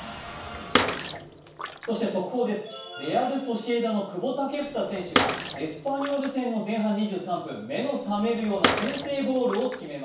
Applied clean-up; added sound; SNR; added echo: none; Bathtub (filling or washing) / Water / Splash, splatter; 2 dB; reverberation time 0.7 s.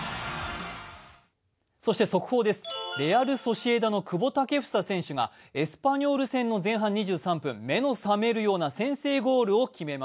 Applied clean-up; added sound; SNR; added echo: none; none; none; none.